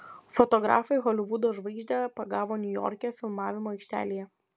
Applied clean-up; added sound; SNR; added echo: none; none; none; none.